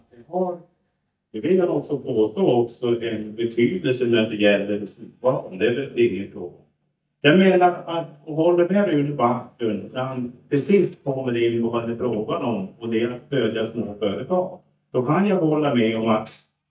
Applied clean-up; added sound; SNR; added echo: neural mask model DeepFilterNet 3.